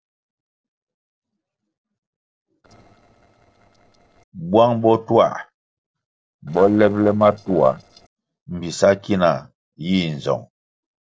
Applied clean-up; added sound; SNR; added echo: neural separator model SepFormer DNS4.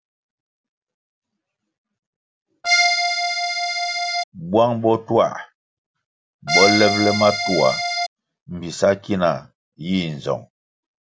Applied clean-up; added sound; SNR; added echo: none; Accordion; -3 dB; none.